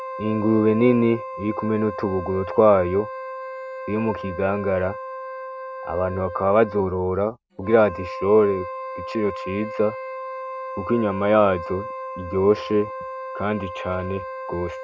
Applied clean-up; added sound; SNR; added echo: none; Wind instrument, woodwind instrument; 10 dB; none.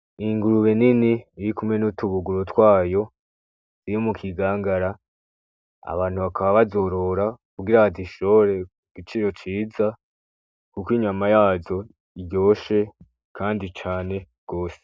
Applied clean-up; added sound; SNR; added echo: none; none; none; none.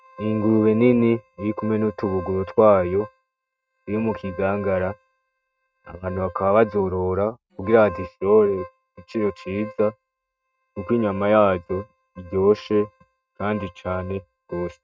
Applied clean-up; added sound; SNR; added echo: neural mask model RNNoise.